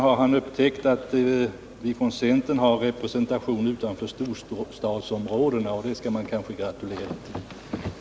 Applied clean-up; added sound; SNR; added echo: none; none; none; none.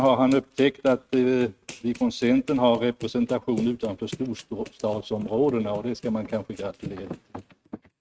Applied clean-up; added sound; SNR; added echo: neural mask model RNNoise.